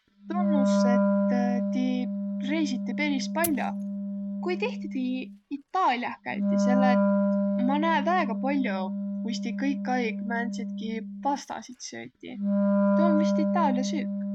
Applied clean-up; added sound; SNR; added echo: neural mask model RNNoise.